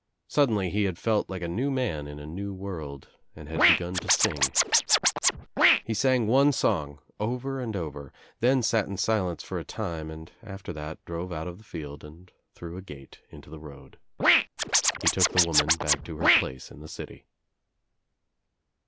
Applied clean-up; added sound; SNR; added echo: none; Scratching (performance technique); -5 dB; none.